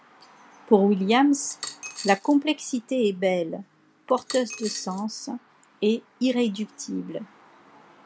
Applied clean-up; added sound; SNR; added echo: none; Coin (dropping); 13 dB; none.